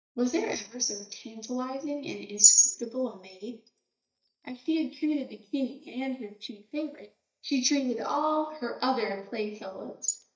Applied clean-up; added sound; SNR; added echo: neural mask model DeepFilterNet 3.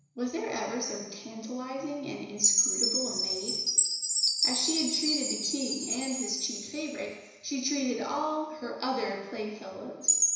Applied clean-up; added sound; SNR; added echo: none; Chime; -3 dB; reverberation time 1.0 s.